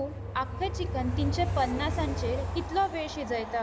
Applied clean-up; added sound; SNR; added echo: none; Train; 2 dB; none.